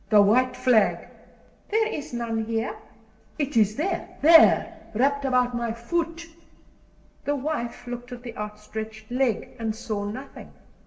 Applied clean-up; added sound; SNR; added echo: none; none; none; reverberation time 1.2 s.